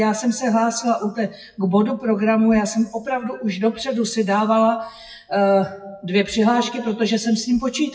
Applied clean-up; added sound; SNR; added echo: classical method WPE with log-MMSE.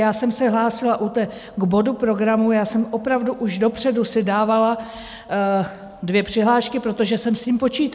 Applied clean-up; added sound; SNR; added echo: none; none; none; none.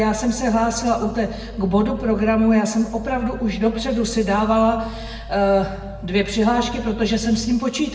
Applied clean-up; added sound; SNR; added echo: none; Growling; 14 dB; reverberation time 1.0 s.